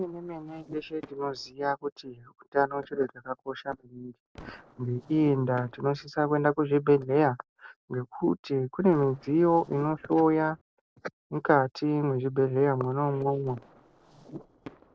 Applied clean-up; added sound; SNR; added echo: neural separator model SepFormer DNS4.